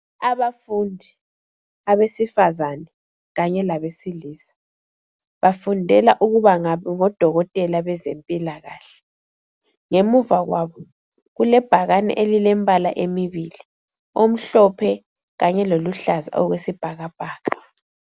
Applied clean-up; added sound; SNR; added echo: none; none; none; none.